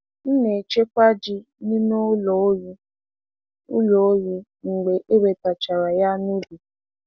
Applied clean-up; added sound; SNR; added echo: none; none; none; none.